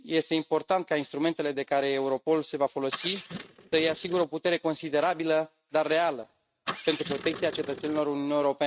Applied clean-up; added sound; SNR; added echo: neural mask model RNNoise.